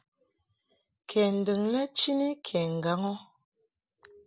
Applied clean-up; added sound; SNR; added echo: none; none; none; none.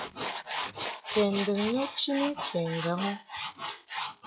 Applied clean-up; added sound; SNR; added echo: classical method log-MMSE.